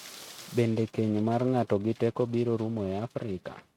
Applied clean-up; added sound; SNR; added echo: neural mask model RNNoise.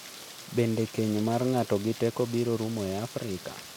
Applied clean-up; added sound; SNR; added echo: none; Rain; 16 dB; none.